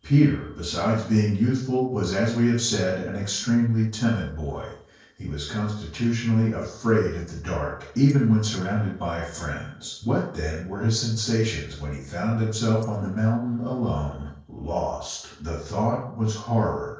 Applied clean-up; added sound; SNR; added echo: neural separator model SepFormer DNS4.